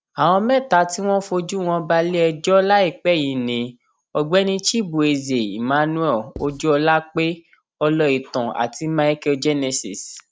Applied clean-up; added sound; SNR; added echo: none; Writing; 18 dB; none.